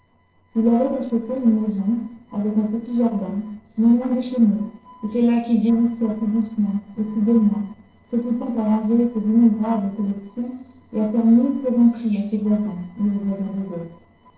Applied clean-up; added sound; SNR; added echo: neural separator model SepFormer DNS4.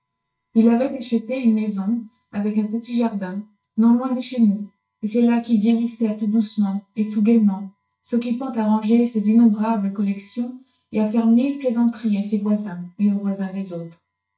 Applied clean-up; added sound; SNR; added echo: neural mask model DeepFilterNet 3.